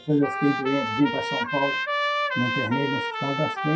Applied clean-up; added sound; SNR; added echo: classical method WPE with log-MMSE.